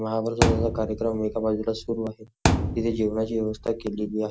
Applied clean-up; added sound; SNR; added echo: none; Thump, thud; 1 dB; none.